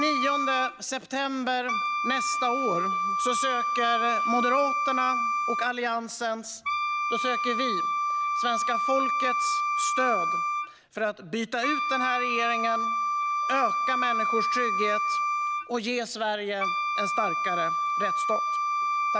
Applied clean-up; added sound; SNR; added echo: none; Wind instrument, woodwind instrument; -3 dB; none.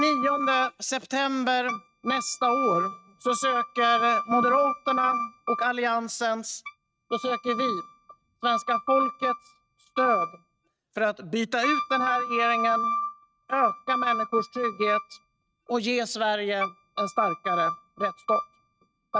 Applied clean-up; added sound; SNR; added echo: neural mask model RNNoise.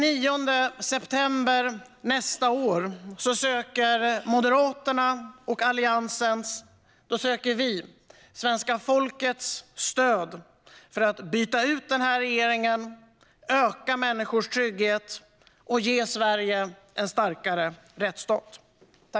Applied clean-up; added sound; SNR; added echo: none; none; none; none.